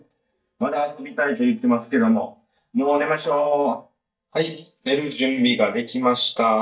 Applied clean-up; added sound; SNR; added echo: neural mask model DeepFilterNet 3.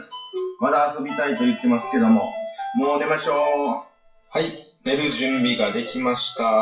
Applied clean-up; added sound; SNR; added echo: classical method WPE with log-MMSE.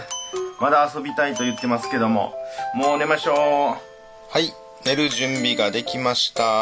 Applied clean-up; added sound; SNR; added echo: none; none; none; none.